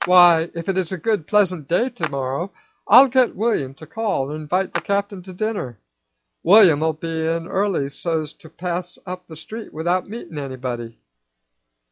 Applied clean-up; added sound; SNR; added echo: classical method log-MMSE.